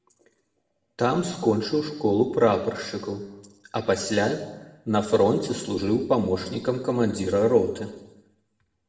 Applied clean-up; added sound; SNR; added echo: none; none; none; reverberation time 1.0 s.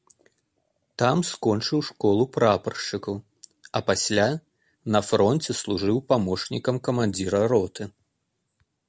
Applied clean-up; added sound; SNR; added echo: none; none; none; none.